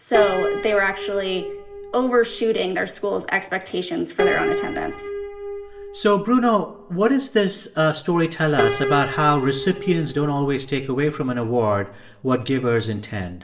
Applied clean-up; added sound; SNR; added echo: none; Piano; 7 dB; reverberation time 0.5 s.